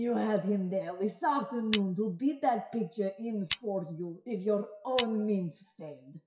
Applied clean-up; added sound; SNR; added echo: classical method WPE with log-MMSE.